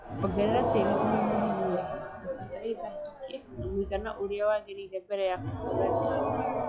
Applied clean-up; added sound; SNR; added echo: classical method log-MMSE.